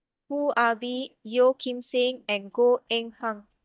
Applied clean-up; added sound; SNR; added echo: neural mask model DeepFilterNet 3.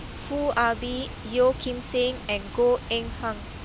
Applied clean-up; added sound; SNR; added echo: none; Water; 11 dB; none.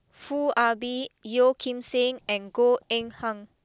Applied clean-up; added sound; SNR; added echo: none; none; none; none.